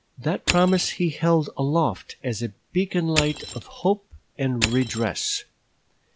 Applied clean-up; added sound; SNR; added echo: none; Crushing; 8 dB; none.